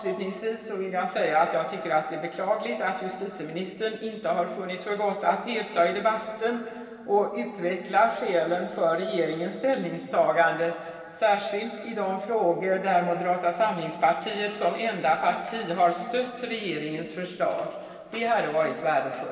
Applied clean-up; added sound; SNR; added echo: none; none; none; reverberation time 2.4 s.